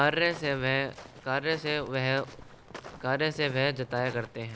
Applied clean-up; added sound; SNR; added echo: none; Walk, footsteps; 18 dB; none.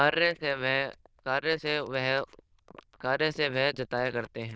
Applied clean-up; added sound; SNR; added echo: neural diffusion model UNIVERSE++.